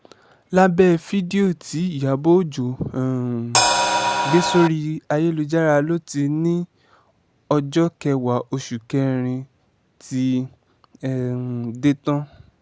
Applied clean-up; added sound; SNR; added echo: none; Crash cymbal; -2 dB; none.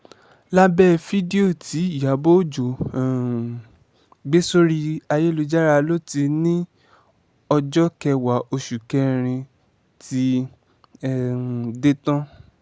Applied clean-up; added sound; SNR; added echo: none; none; none; none.